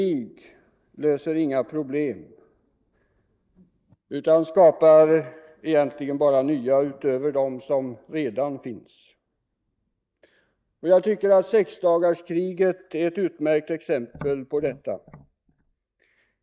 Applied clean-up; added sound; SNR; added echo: neural mask model DeepFilterNet 3.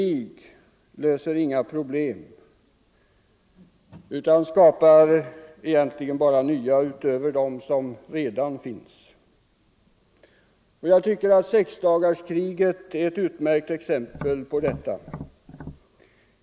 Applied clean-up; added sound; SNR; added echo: none; Tap; 14 dB; none.